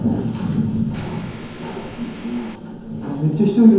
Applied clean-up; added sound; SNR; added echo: none; Vehicle; 20 dB; reverberation time 0.9 s.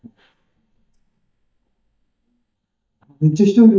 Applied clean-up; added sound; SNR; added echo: neural mask model DeepFilterNet 3.